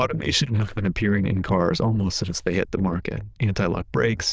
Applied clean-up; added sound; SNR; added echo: neural diffusion model UNIVERSE++.